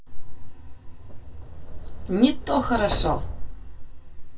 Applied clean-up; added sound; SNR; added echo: none; Subway, metro, underground; 9 dB; reverberation time 0.2 s.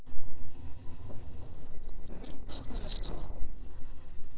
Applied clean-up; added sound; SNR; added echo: neural separator model SepFormer DNS4.